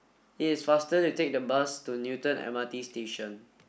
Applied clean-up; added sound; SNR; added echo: none; none; none; none.